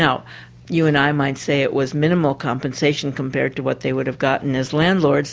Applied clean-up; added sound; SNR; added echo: none; none; none; none.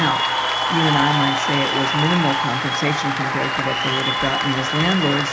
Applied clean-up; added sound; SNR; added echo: none; Applause / Cheering; -1 dB; reverberation time 0.4 s.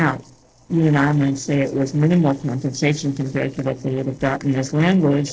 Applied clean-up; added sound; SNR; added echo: neural separator model SepFormer DNS4.